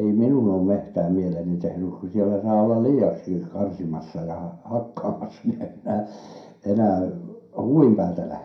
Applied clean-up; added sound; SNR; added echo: none; none; none; reverberation time 0.5 s.